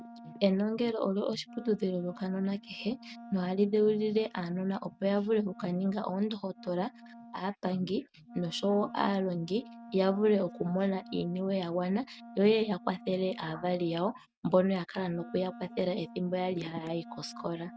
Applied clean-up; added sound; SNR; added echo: neural mask model RNNoise.